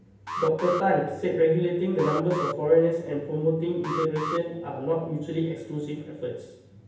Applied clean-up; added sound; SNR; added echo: none; Alarm; 11 dB; reverberation time 0.9 s.